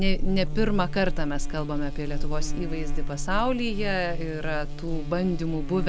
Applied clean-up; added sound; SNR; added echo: none; Buzz; -2 dB; none.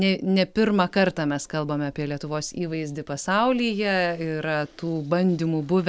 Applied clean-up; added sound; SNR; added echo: none; none; none; none.